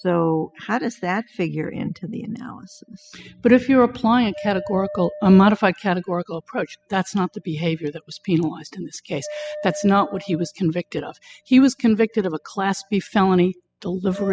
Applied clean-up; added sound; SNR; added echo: classical method spectral subtraction.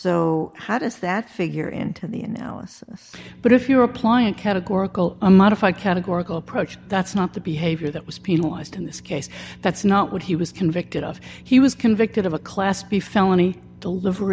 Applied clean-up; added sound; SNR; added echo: none; none; none; none.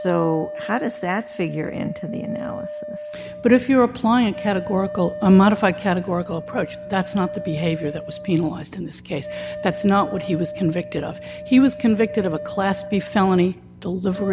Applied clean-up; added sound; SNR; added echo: none; Wind instrument, woodwind instrument; 12 dB; none.